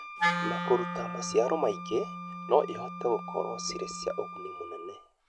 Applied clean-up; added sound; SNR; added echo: none; Wind instrument, woodwind instrument + Wind instrument, woodwind instrument; 4 dB; none.